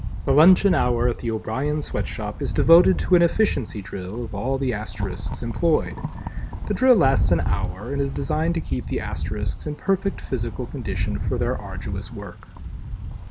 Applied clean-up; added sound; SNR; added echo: none; Rattle; 3 dB; none.